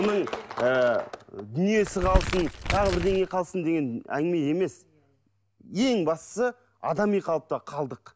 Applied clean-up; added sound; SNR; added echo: none; Crumpling, crinkling; 2 dB; none.